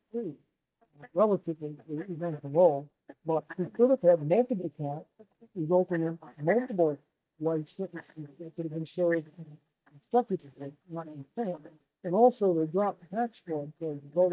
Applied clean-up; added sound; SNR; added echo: neural mask model DeepFilterNet 3.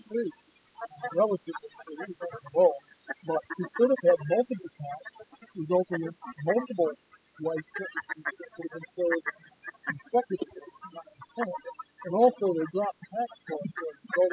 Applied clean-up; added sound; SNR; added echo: classical method spectral subtraction.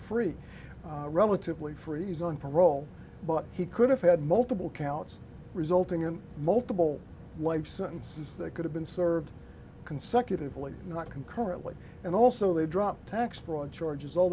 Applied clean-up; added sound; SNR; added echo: none; none; none; none.